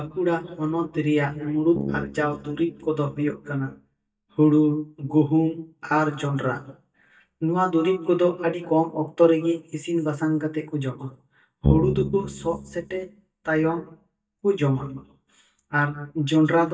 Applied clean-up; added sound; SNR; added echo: neural mask model DeepFilterNet 3.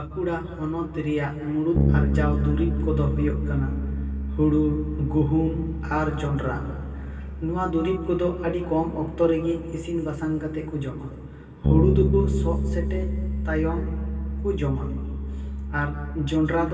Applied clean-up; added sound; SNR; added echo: none; Bass guitar; 1 dB; reverberation time 2.8 s.